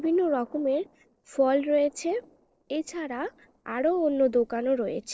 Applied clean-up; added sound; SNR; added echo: neural separator model SepFormer DNS4.